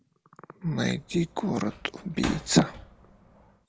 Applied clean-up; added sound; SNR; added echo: none; Slam; 14 dB; none.